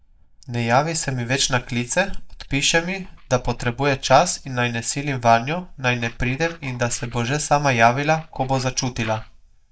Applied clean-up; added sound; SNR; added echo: neural mask model DeepFilterNet 3.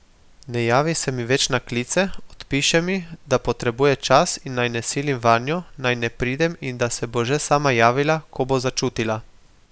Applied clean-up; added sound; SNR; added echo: none; none; none; none.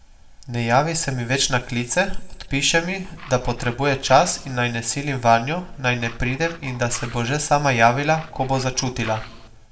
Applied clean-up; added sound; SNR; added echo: none; Tools; 19 dB; reverberation time 0.4 s.